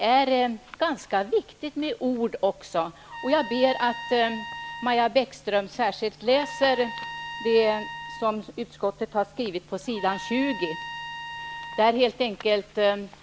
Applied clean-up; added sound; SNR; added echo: none; Trumpet; 12 dB; none.